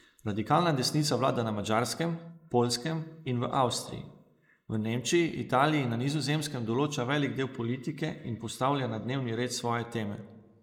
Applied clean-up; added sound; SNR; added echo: neural mask model Resemble Enhance denoiser.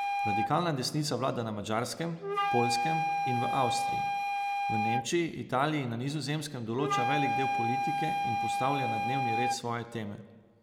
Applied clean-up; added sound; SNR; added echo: none; Wind instrument, woodwind instrument; -1 dB; none.